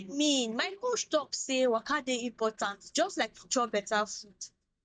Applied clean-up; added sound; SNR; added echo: neural mask model DeepFilterNet 3.